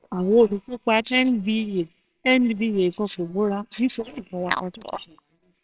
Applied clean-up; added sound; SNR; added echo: neural separator model SepFormer WHAMR!.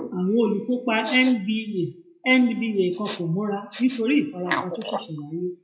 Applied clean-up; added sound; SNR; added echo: classical method WPE with log-MMSE.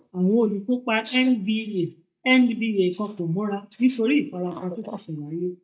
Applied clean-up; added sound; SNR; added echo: neural mask model DeepFilterNet 3.